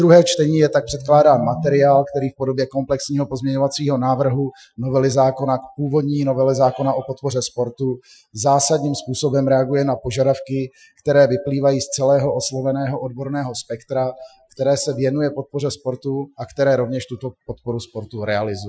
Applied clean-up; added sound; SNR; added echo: classical method Wiener filter.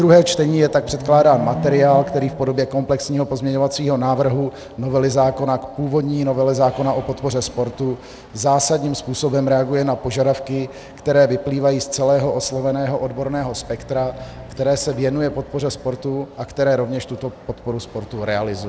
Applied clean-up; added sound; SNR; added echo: none; Chatter / Car passing by / Motorcycle / Traffic noise, roadway noise / Accelerating, revving, vroom; 17 dB; none.